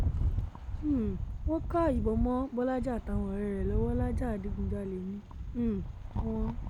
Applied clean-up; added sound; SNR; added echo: none; Rattle; 1 dB; none.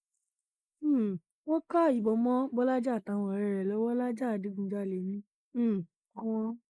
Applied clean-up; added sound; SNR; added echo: neural mask model Resemble Enhance denoiser.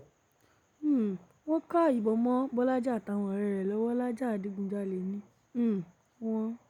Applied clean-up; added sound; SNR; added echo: none; none; none; none.